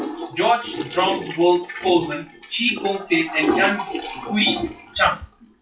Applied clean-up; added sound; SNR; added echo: classical method WPE with log-MMSE.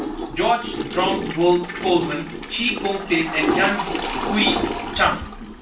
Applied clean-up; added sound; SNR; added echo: none; Toilet flush / Water; 4 dB; reverberation time 0.2 s.